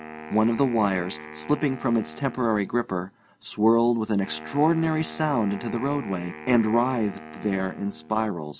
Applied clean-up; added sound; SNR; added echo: none; Wind instrument, woodwind instrument; 16 dB; none.